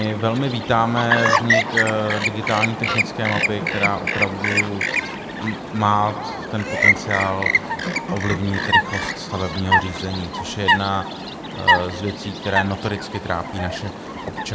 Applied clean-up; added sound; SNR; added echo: none; Chirp, tweet; -1 dB; none.